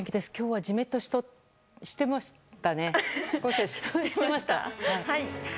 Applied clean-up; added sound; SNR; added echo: none; none; none; none.